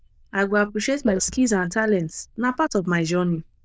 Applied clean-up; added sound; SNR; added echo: neural diffusion model UNIVERSE++.